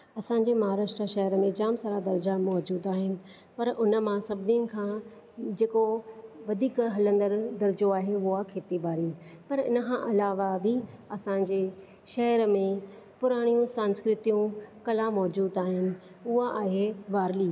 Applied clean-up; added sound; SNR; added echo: none; none; none; none.